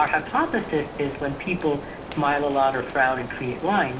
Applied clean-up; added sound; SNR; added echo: none; Rain; 12 dB; reverberation time 0.9 s.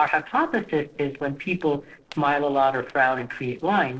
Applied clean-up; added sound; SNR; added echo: neural separator model SepFormer DNS4.